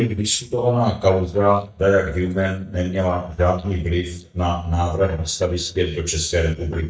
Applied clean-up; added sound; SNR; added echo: neural mask model DeepFilterNet 3.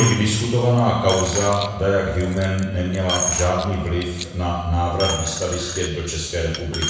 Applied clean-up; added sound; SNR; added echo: none; Coin (dropping); 10 dB; reverberation time 1.0 s.